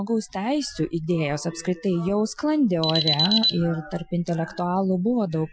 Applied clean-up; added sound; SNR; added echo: classical method Wiener filter.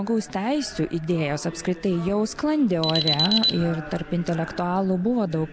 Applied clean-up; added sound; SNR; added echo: none; Alarm; 3 dB; none.